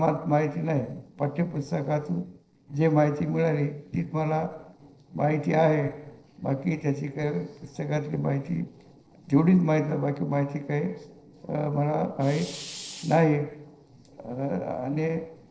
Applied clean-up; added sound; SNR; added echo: neural separator model SepFormer DNS4.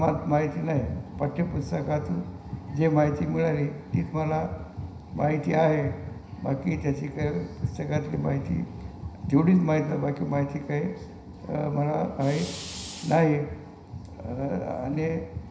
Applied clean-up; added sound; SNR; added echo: none; Fire; 14 dB; reverberation time 0.9 s.